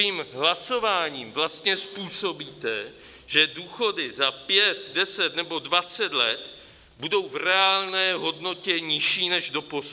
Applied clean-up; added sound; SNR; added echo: none; none; none; none.